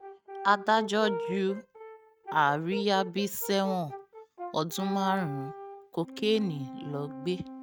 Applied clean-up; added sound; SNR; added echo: neural mask model RNNoise.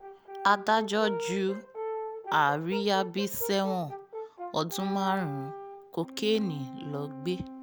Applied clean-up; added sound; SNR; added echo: none; Brass instrument; 9 dB; none.